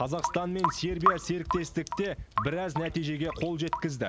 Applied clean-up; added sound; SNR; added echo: none; Drip / Sink (filling or washing) / Water tap, faucet; 2 dB; none.